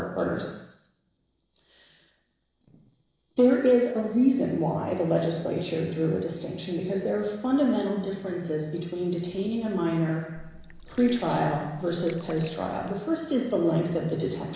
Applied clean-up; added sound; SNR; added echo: neural separator model SepFormer DNS4.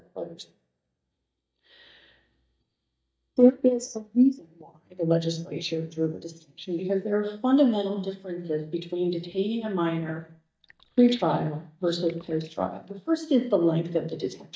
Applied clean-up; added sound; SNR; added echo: neural mask model DeepFilterNet 3.